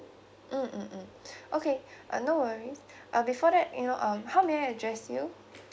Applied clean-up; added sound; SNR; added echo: none; none; none; none.